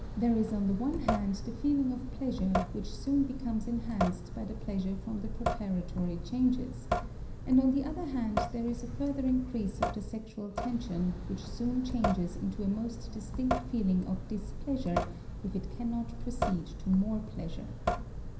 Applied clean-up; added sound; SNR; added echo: none; Drip / Sink (filling or washing) / Water tap, faucet; 4 dB; reverberation time 0.9 s.